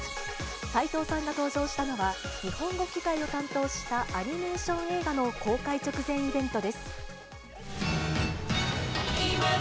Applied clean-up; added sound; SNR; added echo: none; Breathing; 16 dB; none.